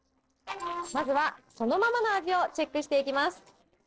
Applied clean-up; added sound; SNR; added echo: neural separator model SepFormer DNS4.